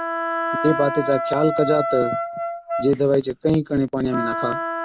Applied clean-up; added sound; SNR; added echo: none; Wind instrument, woodwind instrument; 4 dB; none.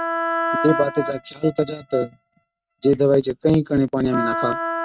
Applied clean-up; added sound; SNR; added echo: neural mask model RNNoise.